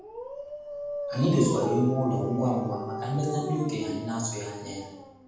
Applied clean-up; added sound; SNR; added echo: none; Dog; 8 dB; reverberation time 1.2 s.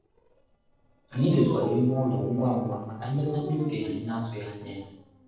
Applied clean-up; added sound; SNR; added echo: neural separator model SepFormer DNS4.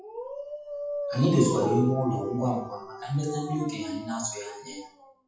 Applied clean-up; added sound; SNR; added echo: classical method WPE with log-MMSE.